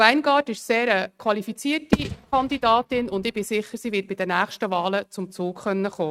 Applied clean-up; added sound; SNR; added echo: neural mask model RNNoise.